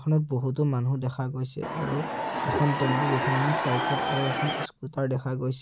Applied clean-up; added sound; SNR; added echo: none; Crowd / Cheering; 0 dB; none.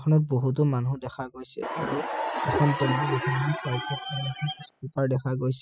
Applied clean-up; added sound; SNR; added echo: classical method spectral subtraction.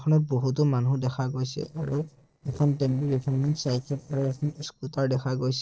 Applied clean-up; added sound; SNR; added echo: neural separator model SepFormer DNS4.